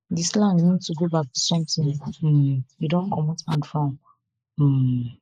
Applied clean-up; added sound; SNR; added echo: neural mask model Resemble Enhance denoiser.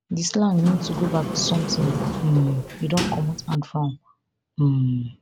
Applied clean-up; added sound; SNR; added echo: none; Sliding door; 5 dB; none.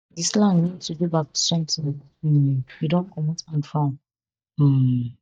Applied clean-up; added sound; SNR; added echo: neural mask model DeepFilterNet 3.